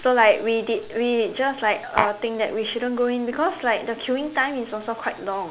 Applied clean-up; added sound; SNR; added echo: none; Tap; 1 dB; none.